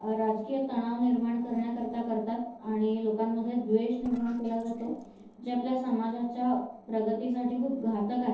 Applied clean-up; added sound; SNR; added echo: neural separator model SepFormer DNS4.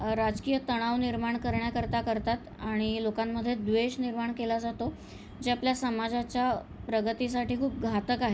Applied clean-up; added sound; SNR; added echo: none; none; none; none.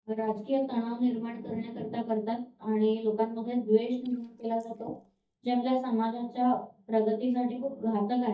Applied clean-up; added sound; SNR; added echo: neural mask model DeepFilterNet 3.